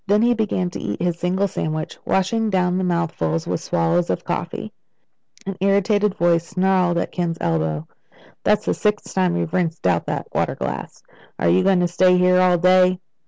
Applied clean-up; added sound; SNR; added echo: none; none; none; none.